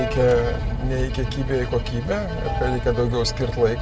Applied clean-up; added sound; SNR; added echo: none; Bowed string instrument; 14 dB; none.